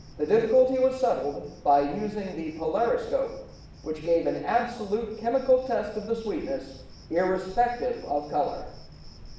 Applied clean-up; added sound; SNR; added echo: none; Cricket; 19 dB; reverberation time 0.6 s.